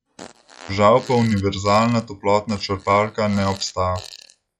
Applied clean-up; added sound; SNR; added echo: classical method log-MMSE.